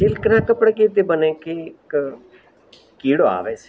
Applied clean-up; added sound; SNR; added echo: none; none; none; none.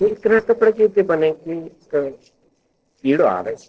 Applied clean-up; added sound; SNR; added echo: neural separator model SepFormer DNS4.